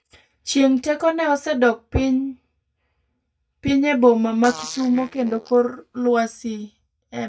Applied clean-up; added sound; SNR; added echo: neural mask model DeepFilterNet 3.